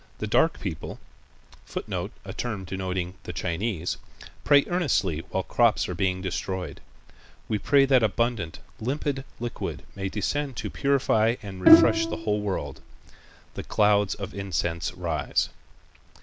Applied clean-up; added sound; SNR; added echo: none; Bowed string instrument; -2 dB; none.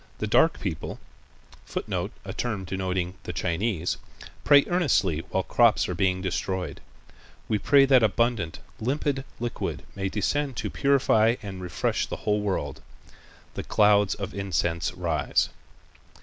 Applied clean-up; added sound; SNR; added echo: none; none; none; none.